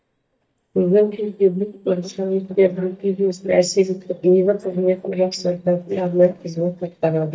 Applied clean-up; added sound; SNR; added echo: neural mask model DeepFilterNet 3.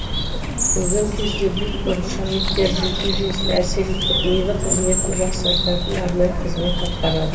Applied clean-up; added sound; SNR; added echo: none; Bird; -2 dB; reverberation time 2.6 s.